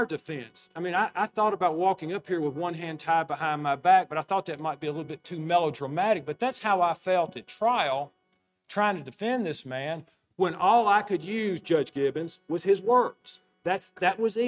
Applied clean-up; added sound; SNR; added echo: neural mask model RNNoise.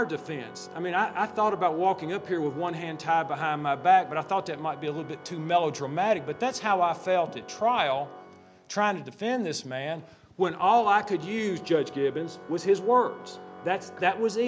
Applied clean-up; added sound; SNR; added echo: none; Organ; 19 dB; none.